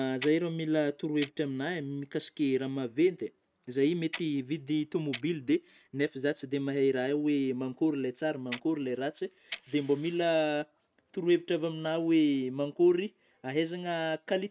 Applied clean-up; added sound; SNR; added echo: none; Clock; 13 dB; none.